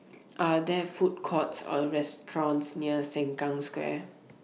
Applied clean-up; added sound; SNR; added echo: none; none; none; none.